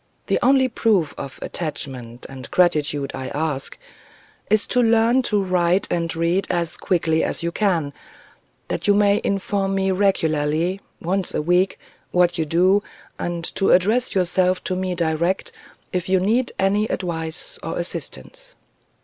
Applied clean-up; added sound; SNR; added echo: none; none; none; none.